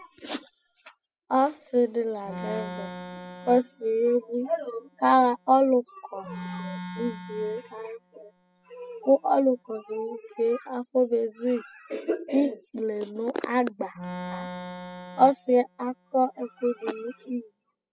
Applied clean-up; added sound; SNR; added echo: classical method spectral subtraction.